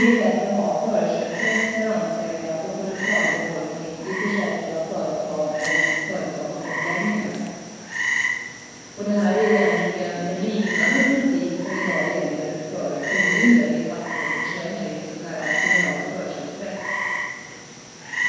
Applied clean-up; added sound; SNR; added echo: none; Frog; 3 dB; reverberation time 1.9 s.